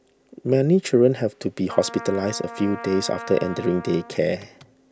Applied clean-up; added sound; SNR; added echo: none; Trumpet; 16 dB; none.